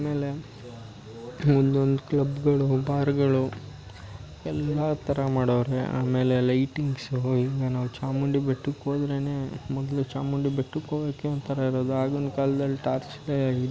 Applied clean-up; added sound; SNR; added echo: none; none; none; none.